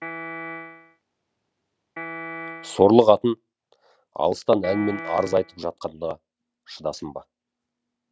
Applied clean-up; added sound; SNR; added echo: none; Piano; 11 dB; none.